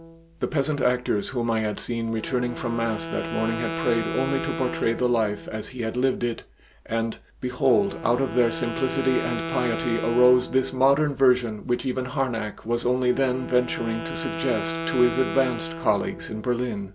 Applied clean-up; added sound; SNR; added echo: none; Wind instrument, woodwind instrument; 10 dB; none.